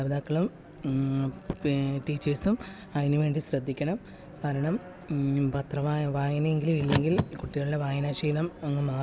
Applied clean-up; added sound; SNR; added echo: none; Car; 7 dB; none.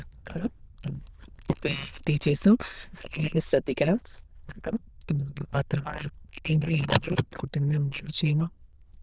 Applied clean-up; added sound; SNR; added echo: neural diffusion model UNIVERSE++.